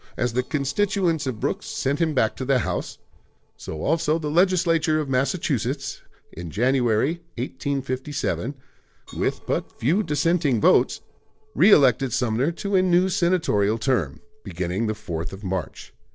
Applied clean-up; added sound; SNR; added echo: neural separator model SepFormer DNS4.